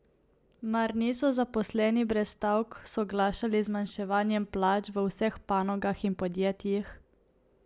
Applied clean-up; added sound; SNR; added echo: none; none; none; none.